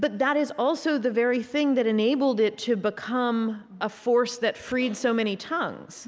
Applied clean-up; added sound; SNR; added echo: none; none; none; none.